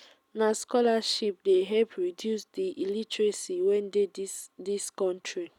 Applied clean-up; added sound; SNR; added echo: none; none; none; none.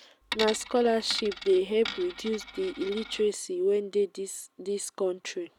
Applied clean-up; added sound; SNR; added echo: none; Coin (dropping); 11 dB; none.